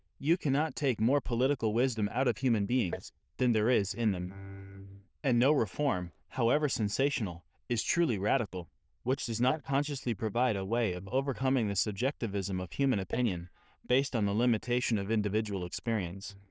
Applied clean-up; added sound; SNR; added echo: neural diffusion model UNIVERSE++.